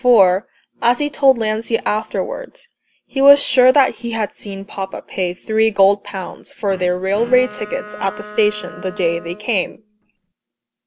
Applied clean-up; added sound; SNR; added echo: none; Bowed string instrument; 17 dB; none.